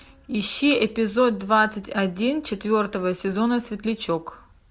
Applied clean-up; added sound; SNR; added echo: none; none; none; none.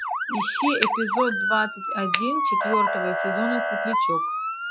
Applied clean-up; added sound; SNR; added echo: classical method Wiener filter.